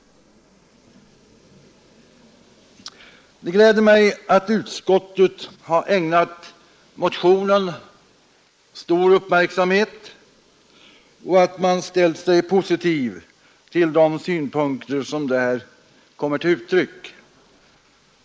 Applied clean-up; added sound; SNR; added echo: neural mask model Resemble Enhance denoiser.